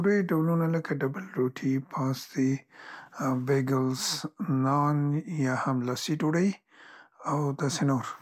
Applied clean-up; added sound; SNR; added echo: none; none; none; none.